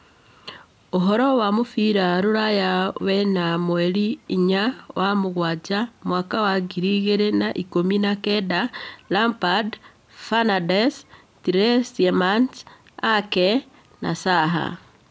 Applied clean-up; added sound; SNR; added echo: none; none; none; none.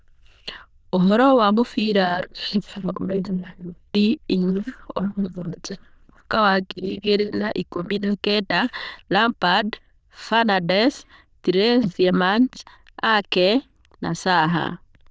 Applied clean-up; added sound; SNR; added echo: neural diffusion model UNIVERSE++.